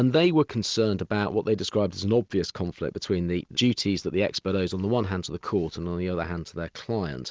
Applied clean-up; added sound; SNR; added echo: none; none; none; none.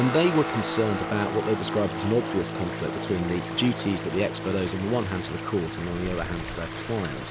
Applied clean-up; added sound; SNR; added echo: none; Stream + Guitar; 5 dB; none.